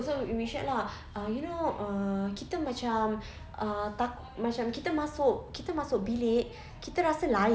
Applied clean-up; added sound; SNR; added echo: none; none; none; none.